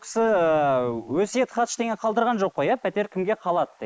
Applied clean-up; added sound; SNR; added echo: neural mask model Resemble Enhance denoiser.